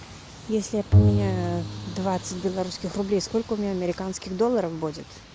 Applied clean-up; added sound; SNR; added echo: none; Bowed string instrument; -2 dB; none.